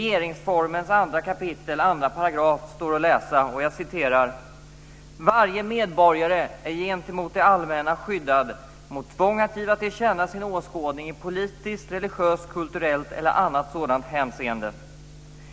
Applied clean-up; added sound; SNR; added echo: none; none; none; none.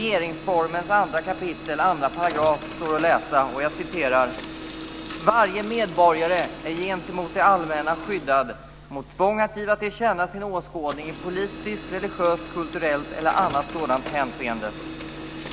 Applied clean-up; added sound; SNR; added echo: none; Printer; 12 dB; none.